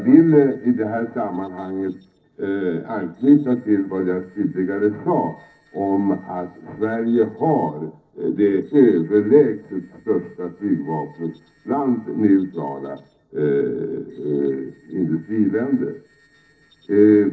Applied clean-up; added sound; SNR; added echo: neural separator model SepFormer DNS4.